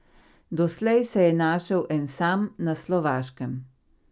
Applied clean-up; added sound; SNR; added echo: none; none; none; none.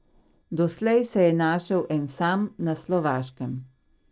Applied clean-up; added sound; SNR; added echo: neural separator model SepFormer DNS4.